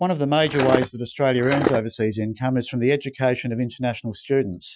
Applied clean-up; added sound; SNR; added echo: classical method Wiener filter.